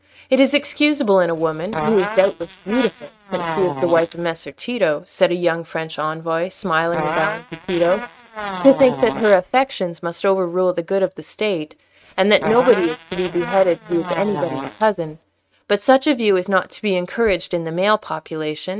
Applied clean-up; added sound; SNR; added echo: neural mask model RNNoise.